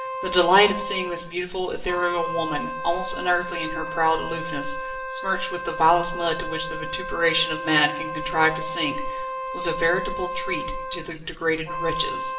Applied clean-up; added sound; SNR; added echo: none; Wind instrument, woodwind instrument; 8 dB; reverberation time 0.6 s.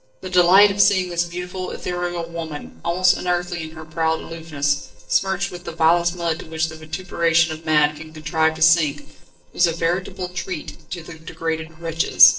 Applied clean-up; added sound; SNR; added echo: neural separator model SepFormer DNS4.